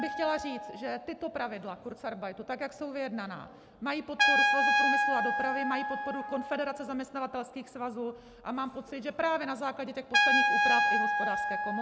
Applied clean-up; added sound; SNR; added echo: none; Trumpet; -4 dB; none.